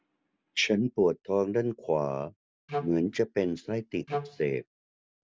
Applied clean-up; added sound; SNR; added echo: none; Wind instrument, woodwind instrument; 6 dB; none.